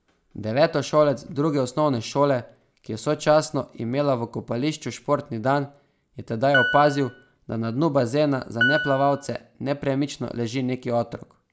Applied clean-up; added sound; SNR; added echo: none; Piano; 4 dB; none.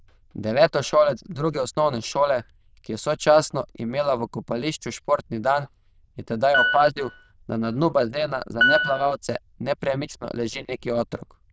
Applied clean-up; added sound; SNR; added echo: neural diffusion model UNIVERSE++.